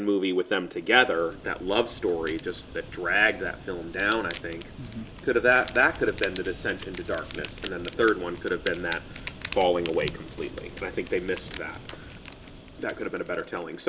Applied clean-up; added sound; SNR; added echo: none; Fire; 14 dB; none.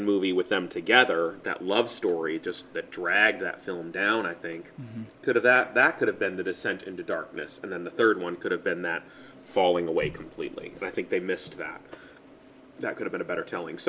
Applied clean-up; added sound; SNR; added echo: none; none; none; none.